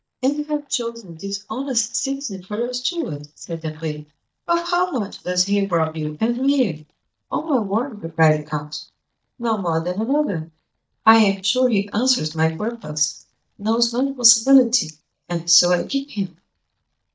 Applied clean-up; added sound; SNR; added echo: neural mask model DeepFilterNet 3.